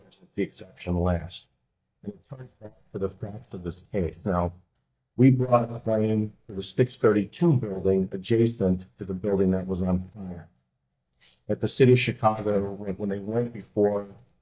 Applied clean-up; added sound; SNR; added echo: neural mask model DeepFilterNet 3.